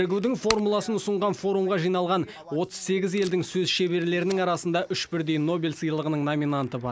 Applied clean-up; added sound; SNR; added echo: none; Packing tape, duct tape; 18 dB; none.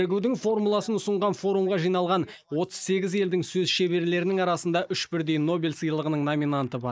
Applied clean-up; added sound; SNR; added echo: neural mask model DeepFilterNet 3.